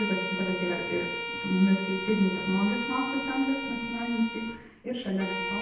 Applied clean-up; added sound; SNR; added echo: none; Bowed string instrument; 5 dB; reverberation time 0.9 s.